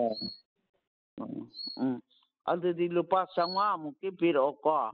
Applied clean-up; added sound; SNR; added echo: classical method spectral subtraction.